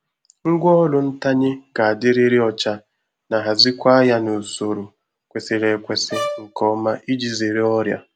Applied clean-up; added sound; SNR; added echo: none; Brass instrument; 10 dB; none.